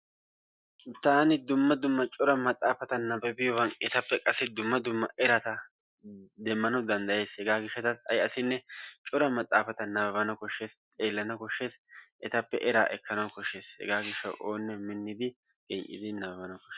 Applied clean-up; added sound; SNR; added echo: none; none; none; none.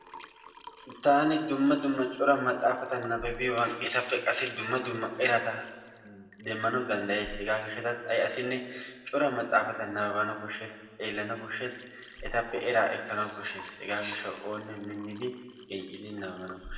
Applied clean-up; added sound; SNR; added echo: none; Liquid; 20 dB; reverberation time 1.4 s.